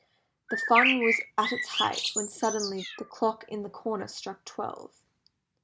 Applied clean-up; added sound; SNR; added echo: none; Bird; -1 dB; none.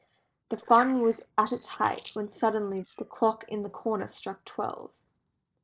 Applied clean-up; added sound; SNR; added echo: neural separator model SepFormer DNS4.